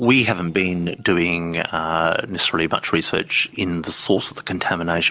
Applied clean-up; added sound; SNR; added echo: neural separator model SepFormer DNS4.